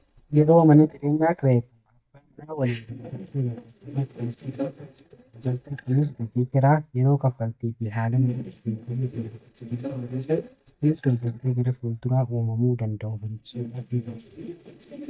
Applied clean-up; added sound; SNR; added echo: neural mask model DeepFilterNet 3.